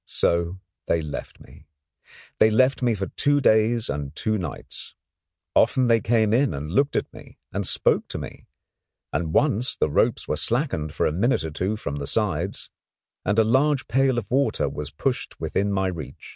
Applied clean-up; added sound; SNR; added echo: none; none; none; none.